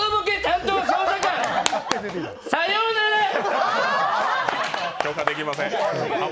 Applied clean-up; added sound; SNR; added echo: none; none; none; none.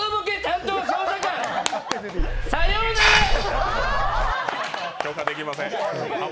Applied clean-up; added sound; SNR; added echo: none; Hiss; -4 dB; none.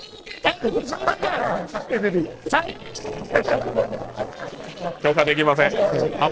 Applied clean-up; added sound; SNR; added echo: neural separator model SepFormer DNS4.